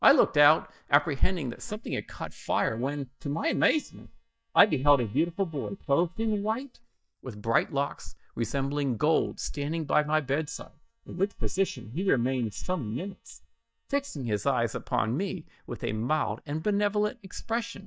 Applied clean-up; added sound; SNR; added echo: neural mask model DeepFilterNet 3.